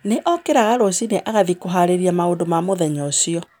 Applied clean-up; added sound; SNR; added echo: none; none; none; none.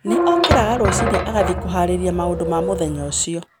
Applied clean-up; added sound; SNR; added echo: none; Squeak / Thump, thud; 0 dB; none.